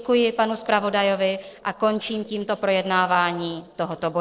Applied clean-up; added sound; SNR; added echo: neural separator model SepFormer DNS4.